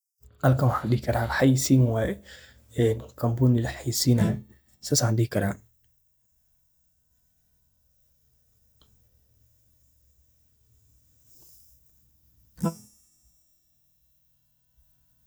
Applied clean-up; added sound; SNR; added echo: neural mask model DeepFilterNet 3.